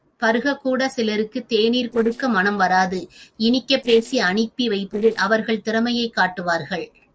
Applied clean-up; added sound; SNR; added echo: neural separator model SepFormer DNS4.